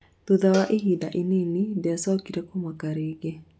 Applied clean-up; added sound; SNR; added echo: none; Cowbell; 15 dB; none.